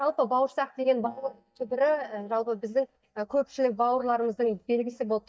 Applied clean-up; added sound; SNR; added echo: neural mask model DeepFilterNet 3.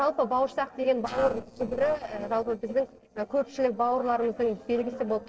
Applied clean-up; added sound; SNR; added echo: neural separator model SepFormer DNS4.